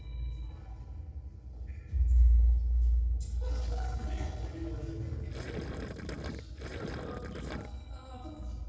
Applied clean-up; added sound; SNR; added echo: neural separator model SepFormer DNS4.